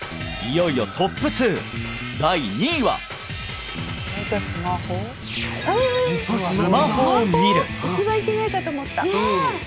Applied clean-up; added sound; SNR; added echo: none; Guitar; 13 dB; none.